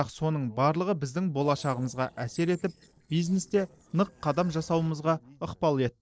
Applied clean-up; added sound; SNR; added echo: neural separator model SepFormer DNS4.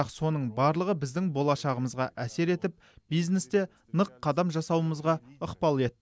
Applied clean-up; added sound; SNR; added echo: none; none; none; none.